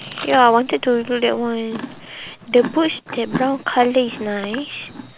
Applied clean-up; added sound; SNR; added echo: none; Chewing, mastication; 14 dB; none.